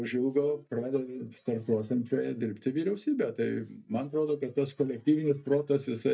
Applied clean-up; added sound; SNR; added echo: neural mask model DeepFilterNet 3.